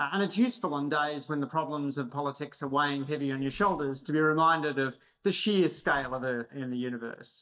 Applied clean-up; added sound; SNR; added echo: neural mask model DeepFilterNet 3.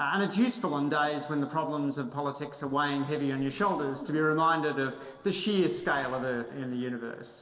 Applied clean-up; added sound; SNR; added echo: neural separator model SepFormer DNS4.